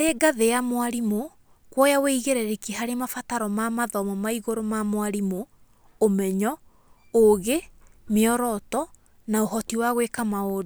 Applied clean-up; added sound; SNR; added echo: none; none; none; none.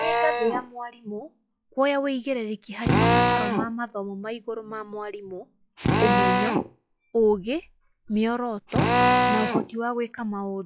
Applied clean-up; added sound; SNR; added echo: classical method log-MMSE.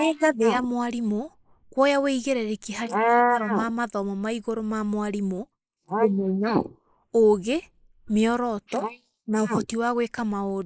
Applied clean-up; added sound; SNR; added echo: neural mask model Resemble Enhance denoiser.